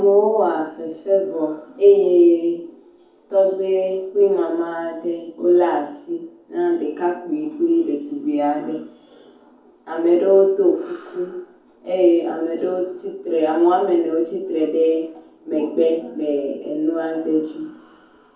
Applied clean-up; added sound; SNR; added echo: none; none; none; reverberation time 0.6 s.